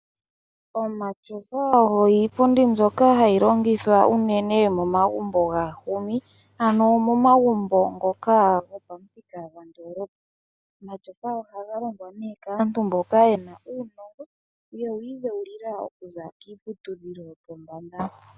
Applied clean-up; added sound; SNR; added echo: none; none; none; none.